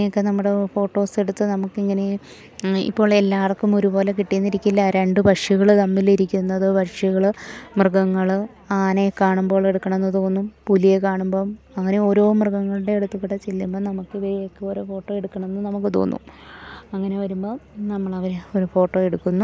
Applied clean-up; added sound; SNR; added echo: none; none; none; none.